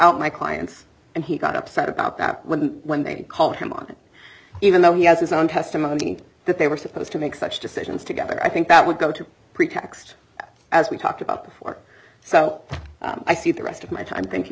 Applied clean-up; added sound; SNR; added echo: none; none; none; none.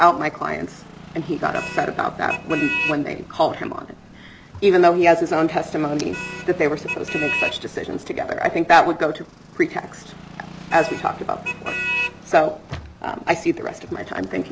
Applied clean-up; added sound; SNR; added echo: none; Motor vehicle (road); 10 dB; none.